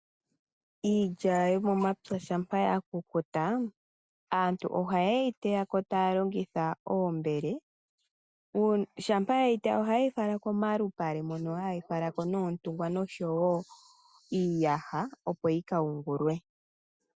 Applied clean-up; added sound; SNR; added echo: none; none; none; none.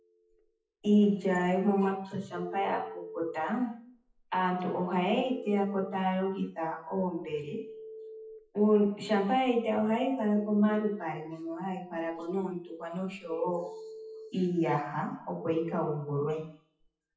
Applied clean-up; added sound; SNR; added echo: classical method WPE with log-MMSE.